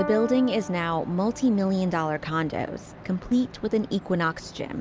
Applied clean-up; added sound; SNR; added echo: none; Piano; 16 dB; none.